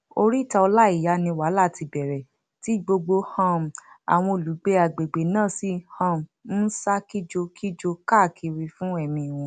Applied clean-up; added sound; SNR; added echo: none; none; none; none.